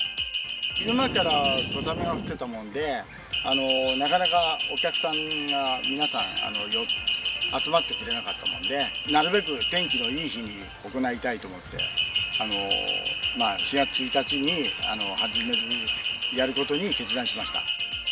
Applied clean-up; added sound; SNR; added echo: none; Bell; -4 dB; none.